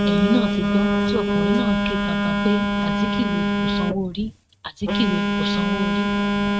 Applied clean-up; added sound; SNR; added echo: neural mask model RNNoise.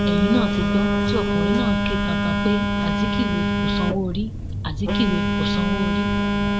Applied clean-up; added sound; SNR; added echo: none; Telephone; -5 dB; none.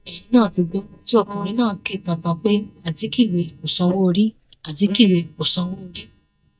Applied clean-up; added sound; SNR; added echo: neural mask model DeepFilterNet 3.